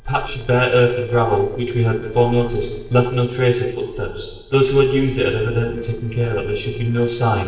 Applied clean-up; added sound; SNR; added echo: neural separator model SepFormer DNS4.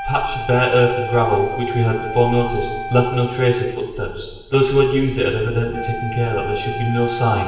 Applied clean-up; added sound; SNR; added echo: none; Wind instrument, woodwind instrument; 10 dB; reverberation time 1.2 s.